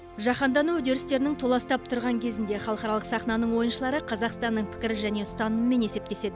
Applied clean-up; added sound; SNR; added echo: none; none; none; none.